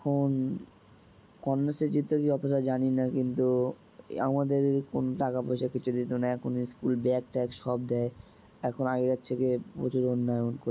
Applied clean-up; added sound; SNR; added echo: none; none; none; none.